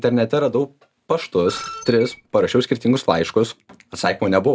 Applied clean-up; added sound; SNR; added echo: none; Screech; 15 dB; none.